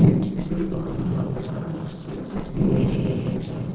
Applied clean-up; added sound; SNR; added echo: neural separator model SepFormer DNS4.